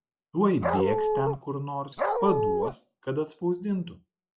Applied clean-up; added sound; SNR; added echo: none; Dog; -3 dB; none.